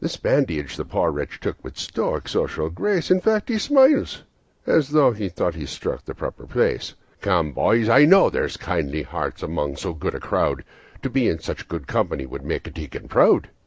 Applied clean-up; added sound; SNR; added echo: none; none; none; none.